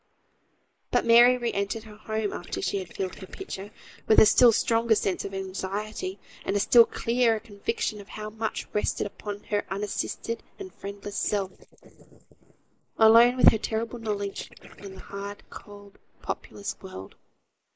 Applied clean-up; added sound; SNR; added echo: neural mask model Resemble Enhance denoiser.